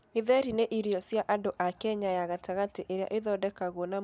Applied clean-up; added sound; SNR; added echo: none; none; none; none.